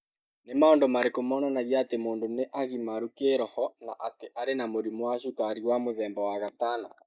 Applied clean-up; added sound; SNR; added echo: neural mask model Resemble Enhance denoiser.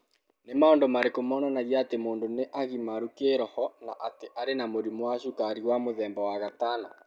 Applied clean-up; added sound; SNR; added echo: none; none; none; none.